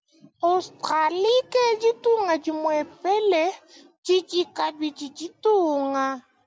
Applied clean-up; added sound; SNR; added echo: none; none; none; none.